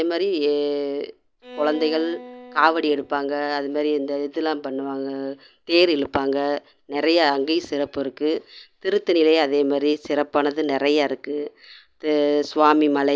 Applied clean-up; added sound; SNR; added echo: none; Bowed string instrument; 18 dB; none.